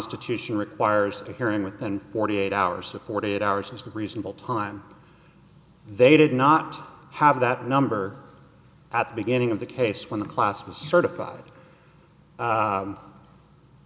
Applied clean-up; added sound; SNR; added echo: none; none; none; none.